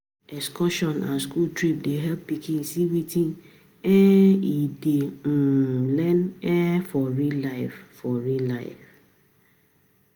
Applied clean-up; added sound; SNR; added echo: none; none; none; none.